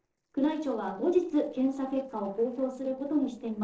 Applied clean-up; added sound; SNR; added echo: neural separator model SepFormer DNS4.